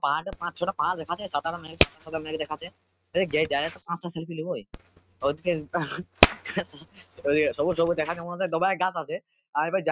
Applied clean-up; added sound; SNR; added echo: neural mask model RNNoise.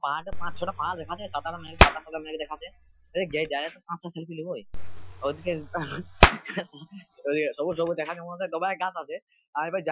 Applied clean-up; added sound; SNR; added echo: classical method Wiener filter.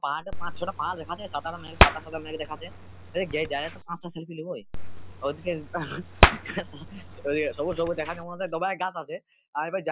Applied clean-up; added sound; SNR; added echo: none; Hands; -4 dB; none.